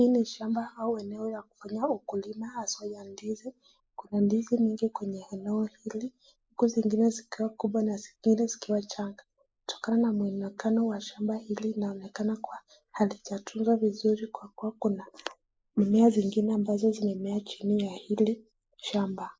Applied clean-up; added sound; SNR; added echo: neural mask model Resemble Enhance denoiser.